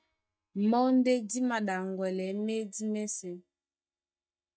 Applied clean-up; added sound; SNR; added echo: neural mask model DeepFilterNet 3.